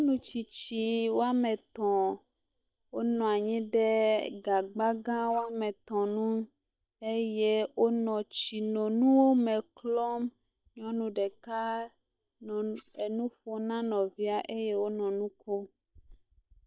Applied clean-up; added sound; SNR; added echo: neural mask model DeepFilterNet 3.